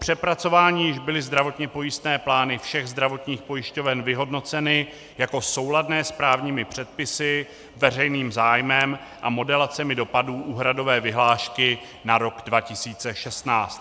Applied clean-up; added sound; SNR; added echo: none; none; none; none.